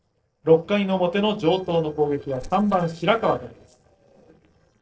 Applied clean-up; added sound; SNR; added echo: neural separator model SepFormer DNS4.